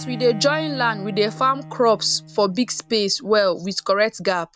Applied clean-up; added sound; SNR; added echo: none; Bowed string instrument; 16 dB; none.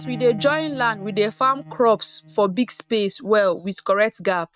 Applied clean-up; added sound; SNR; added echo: neural mask model RNNoise.